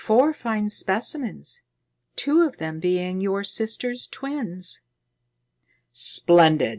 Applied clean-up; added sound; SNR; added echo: none; none; none; none.